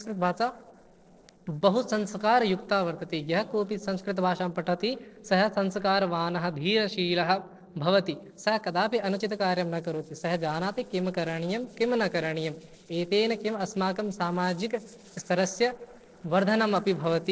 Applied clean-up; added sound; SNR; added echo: neural separator model SepFormer DNS4.